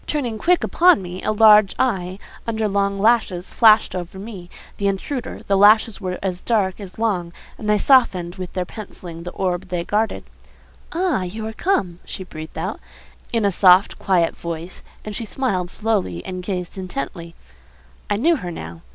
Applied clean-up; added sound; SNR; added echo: none; none; none; none.